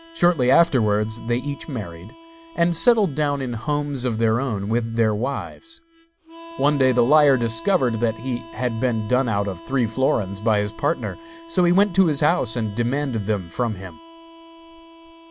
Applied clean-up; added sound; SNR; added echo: none; Harmonica; 20 dB; none.